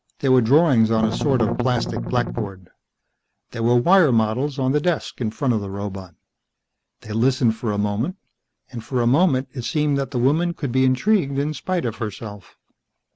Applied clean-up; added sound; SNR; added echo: none; Strum; 3 dB; none.